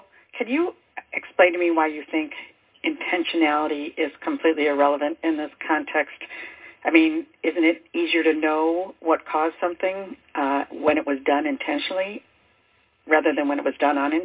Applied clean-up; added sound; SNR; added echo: none; none; none; reverberation time 0.2 s.